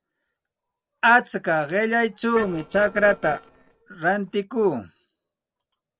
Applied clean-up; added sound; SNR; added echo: neural separator model SepFormer DNS4.